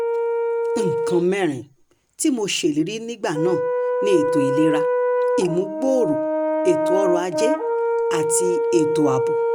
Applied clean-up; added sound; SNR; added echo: none; Brass instrument; -1 dB; none.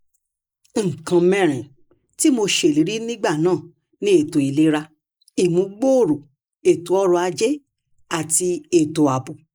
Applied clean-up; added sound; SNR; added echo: neural mask model Resemble Enhance denoiser.